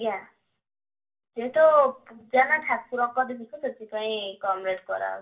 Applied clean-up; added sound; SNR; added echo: none; none; none; reverberation time 0.2 s.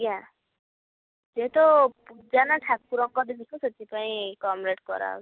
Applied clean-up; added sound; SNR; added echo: none; none; none; none.